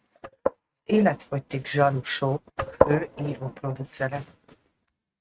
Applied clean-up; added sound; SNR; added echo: neural mask model RNNoise.